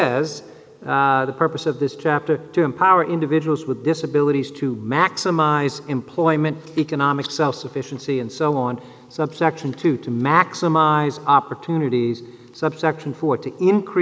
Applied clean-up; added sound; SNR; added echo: none; none; none; none.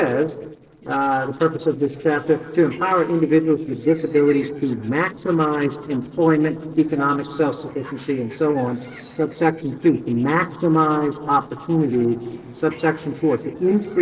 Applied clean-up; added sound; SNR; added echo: neural separator model SepFormer DNS4.